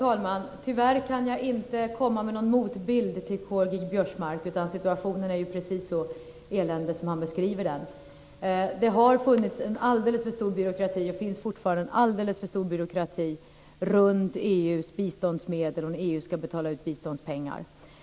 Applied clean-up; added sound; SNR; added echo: none; none; none; none.